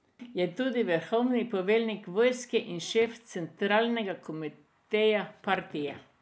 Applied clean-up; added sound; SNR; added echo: none; none; none; none.